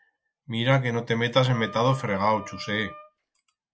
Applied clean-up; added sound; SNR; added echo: none; Wind instrument, woodwind instrument; 16 dB; none.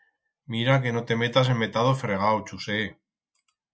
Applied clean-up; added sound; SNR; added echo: none; none; none; none.